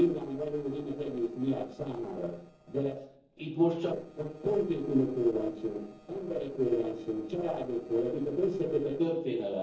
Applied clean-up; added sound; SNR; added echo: neural separator model SepFormer DNS4.